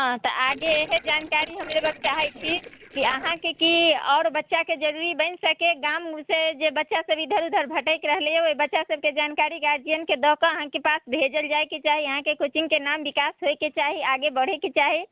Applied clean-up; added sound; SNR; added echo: neural separator model SepFormer DNS4.